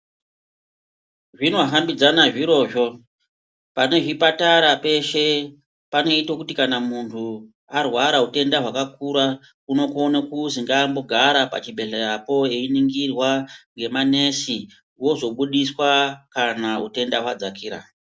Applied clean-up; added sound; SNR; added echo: none; none; none; none.